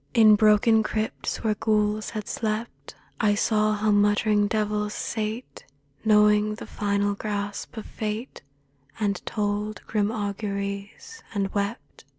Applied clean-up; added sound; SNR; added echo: none; none; none; none.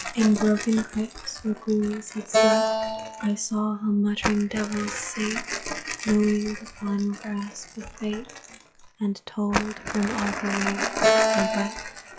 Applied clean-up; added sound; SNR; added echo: classical method log-MMSE.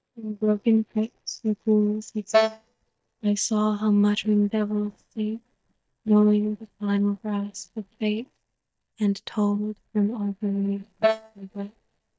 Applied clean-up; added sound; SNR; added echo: neural mask model DeepFilterNet 3.